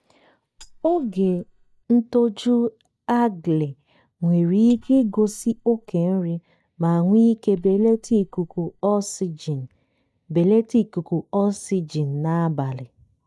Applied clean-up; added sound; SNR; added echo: neural mask model DeepFilterNet 3.